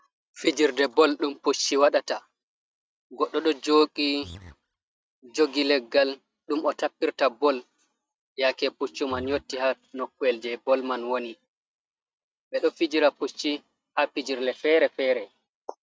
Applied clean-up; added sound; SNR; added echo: neural mask model RNNoise.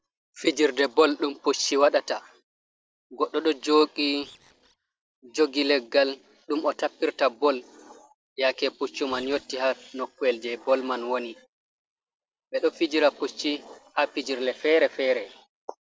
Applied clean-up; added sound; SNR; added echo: neural separator model SepFormer DNS4.